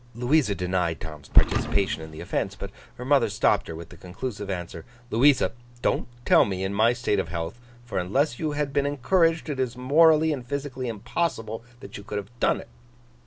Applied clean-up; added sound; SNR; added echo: none; Thump, thud; 12 dB; none.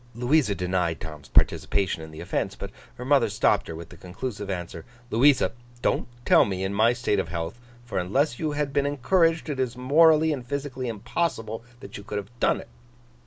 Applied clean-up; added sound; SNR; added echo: none; none; none; none.